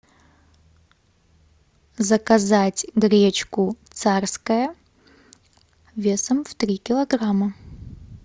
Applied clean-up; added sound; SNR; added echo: none; none; none; none.